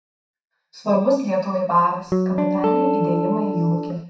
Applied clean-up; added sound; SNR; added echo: none; Guitar; -1 dB; reverberation time 0.6 s.